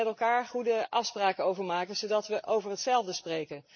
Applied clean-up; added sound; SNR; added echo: neural mask model Resemble Enhance denoiser.